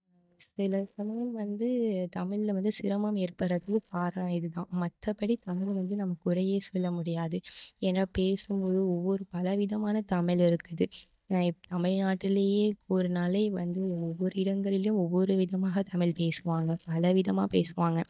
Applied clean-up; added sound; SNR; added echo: neural mask model DeepFilterNet 3.